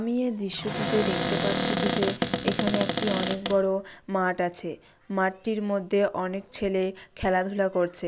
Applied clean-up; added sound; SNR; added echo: none; Cupboard open or close; 0 dB; none.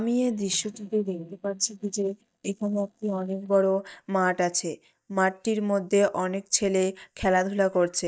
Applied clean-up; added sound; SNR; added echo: neural mask model DeepFilterNet 3.